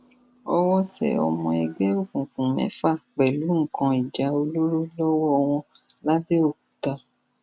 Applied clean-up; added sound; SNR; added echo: none; none; none; none.